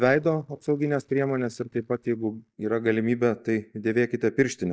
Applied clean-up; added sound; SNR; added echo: neural mask model DeepFilterNet 3.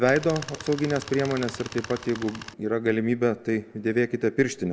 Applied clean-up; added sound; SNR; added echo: none; Tools; 13 dB; none.